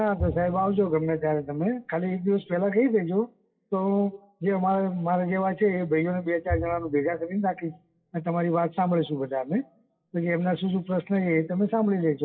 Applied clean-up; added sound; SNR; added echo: classical method WPE with log-MMSE.